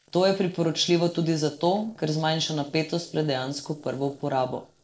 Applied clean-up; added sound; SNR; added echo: neural separator model SepFormer DNS4.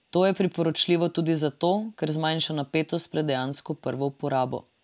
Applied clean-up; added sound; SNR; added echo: none; none; none; none.